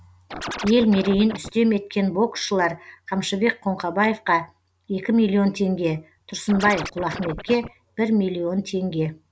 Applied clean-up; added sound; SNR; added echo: none; Scratching (performance technique); 11 dB; none.